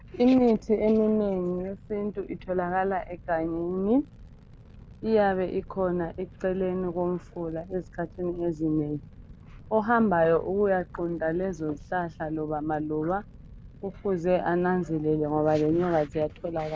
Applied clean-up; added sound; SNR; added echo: none; Fire; 19 dB; none.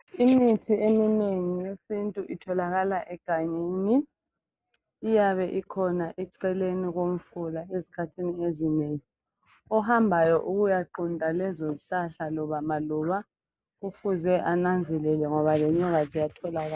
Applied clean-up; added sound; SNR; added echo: none; none; none; none.